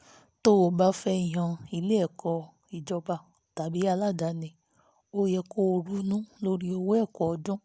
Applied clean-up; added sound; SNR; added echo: none; none; none; none.